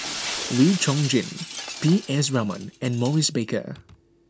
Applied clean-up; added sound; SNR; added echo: none; Shatter; 11 dB; none.